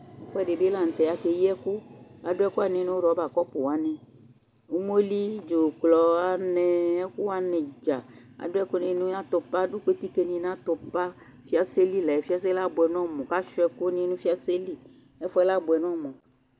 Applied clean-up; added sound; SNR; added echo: none; none; none; none.